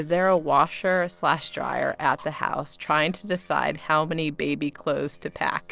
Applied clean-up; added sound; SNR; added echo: neural separator model SepFormer DNS4.